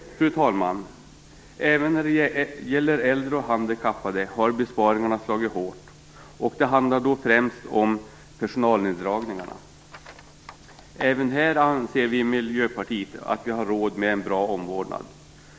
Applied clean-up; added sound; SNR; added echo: none; none; none; none.